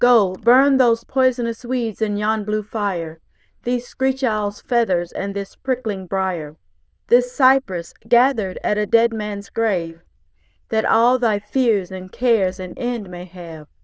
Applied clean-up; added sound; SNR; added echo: neural diffusion model UNIVERSE++.